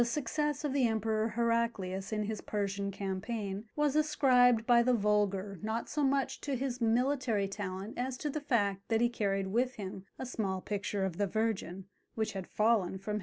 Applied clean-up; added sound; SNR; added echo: none; none; none; none.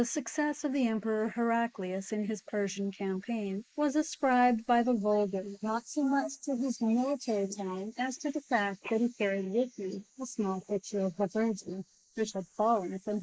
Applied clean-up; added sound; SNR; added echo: neural mask model Resemble Enhance denoiser.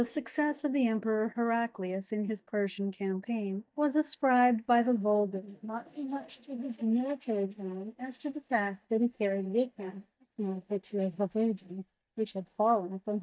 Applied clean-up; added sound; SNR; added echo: neural mask model DeepFilterNet 3.